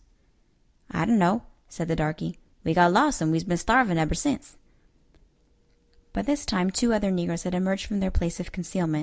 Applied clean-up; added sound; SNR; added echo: none; none; none; none.